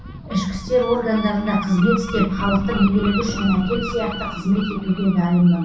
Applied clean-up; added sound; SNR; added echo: none; Gull, seagull; 10 dB; reverberation time 0.6 s.